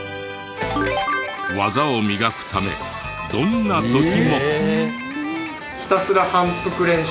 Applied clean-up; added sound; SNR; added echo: none; none; none; none.